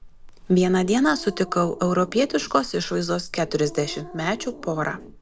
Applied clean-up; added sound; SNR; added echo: none; Growling; 17 dB; none.